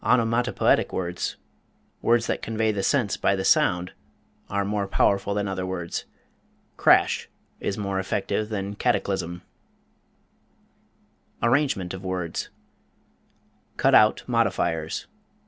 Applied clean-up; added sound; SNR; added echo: none; none; none; none.